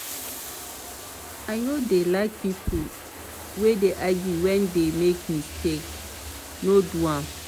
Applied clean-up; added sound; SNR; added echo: none; Bathtub (filling or washing); 12 dB; none.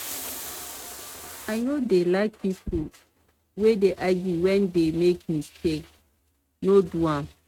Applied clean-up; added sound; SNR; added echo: neural mask model RNNoise.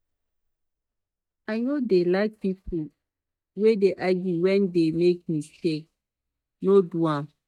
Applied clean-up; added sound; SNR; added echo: neural mask model DeepFilterNet 3.